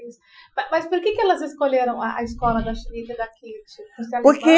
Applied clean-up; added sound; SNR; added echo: classical method Wiener filter.